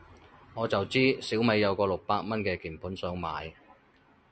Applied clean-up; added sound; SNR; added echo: none; none; none; none.